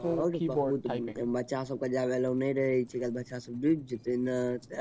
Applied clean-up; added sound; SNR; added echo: neural separator model SepFormer DNS4.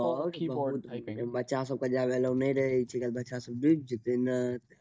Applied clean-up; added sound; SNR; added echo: neural mask model DeepFilterNet 3.